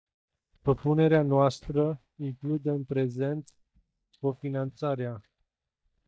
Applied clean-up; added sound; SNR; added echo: neural mask model DeepFilterNet 3.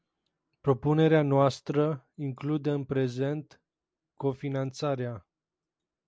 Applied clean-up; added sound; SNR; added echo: none; none; none; none.